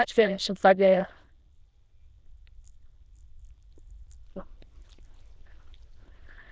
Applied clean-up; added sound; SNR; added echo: neural diffusion model UNIVERSE++.